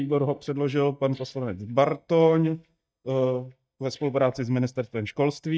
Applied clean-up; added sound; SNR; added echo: neural mask model DeepFilterNet 3.